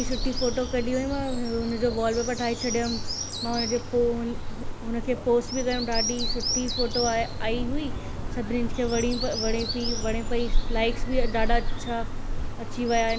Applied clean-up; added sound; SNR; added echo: none; Bird vocalization, bird call, bird song; 0 dB; none.